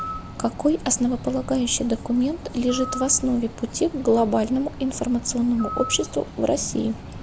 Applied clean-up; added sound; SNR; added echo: none; Bird; 12 dB; none.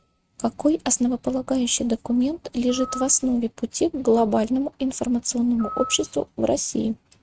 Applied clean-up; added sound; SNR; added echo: neural mask model RNNoise.